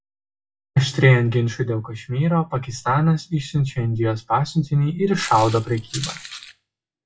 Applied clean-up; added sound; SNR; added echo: classical method WPE with log-MMSE.